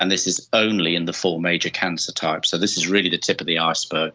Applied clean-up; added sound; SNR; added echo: none; none; none; none.